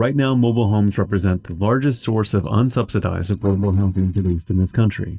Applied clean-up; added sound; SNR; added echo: neural mask model DeepFilterNet 3.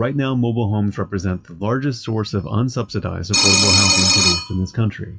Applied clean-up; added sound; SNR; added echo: classical method WPE with log-MMSE.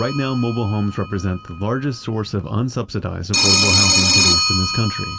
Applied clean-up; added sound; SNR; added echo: none; Telephone; -1 dB; reverberation time 1.5 s.